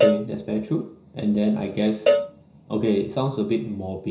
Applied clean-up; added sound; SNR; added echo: none; Cowbell; 2 dB; reverberation time 0.5 s.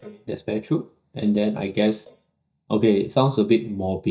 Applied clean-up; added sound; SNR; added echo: neural mask model DeepFilterNet 3.